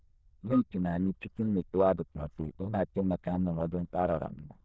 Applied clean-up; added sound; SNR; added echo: neural diffusion model UNIVERSE++.